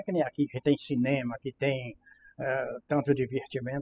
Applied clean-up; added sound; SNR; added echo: classical method spectral subtraction.